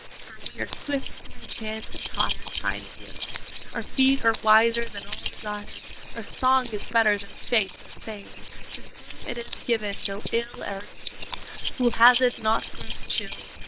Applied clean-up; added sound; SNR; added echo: neural separator model SepFormer WHAM!.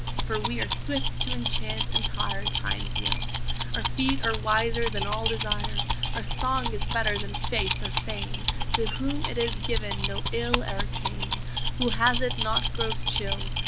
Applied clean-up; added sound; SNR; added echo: none; Keys jangling; -4 dB; none.